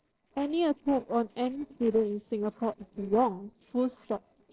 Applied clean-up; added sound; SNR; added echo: neural separator model SepFormer DNS4.